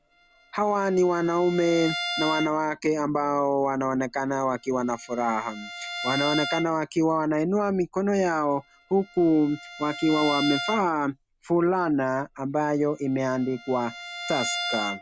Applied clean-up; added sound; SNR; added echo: none; Bowed string instrument; 11 dB; none.